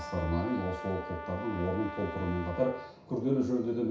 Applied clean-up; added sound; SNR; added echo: none; Brass instrument; 10 dB; reverberation time 0.6 s.